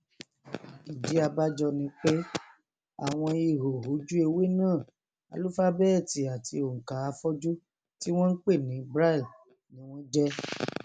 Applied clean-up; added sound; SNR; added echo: none; none; none; none.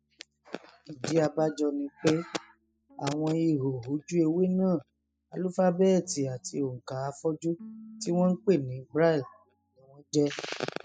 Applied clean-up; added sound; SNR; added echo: classical method spectral subtraction.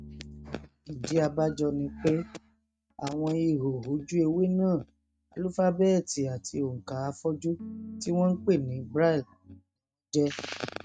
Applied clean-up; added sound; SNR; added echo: neural mask model RNNoise.